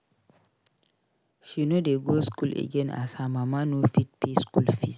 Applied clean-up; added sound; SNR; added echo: none; none; none; none.